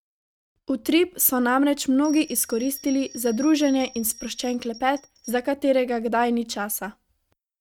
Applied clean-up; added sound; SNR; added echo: neural mask model RNNoise.